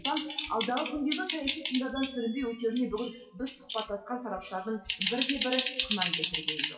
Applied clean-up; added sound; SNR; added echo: classical method WPE with log-MMSE.